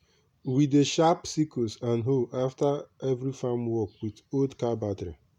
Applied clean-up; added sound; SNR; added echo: none; none; none; none.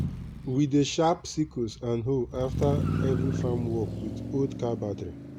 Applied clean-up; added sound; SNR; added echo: none; Motor vehicle (road); 4 dB; none.